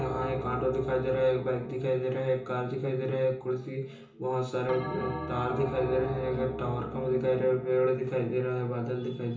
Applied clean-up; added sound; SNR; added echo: none; Bell; 10 dB; reverberation time 0.8 s.